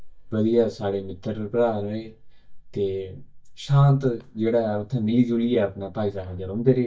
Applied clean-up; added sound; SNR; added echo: neural mask model DeepFilterNet 3.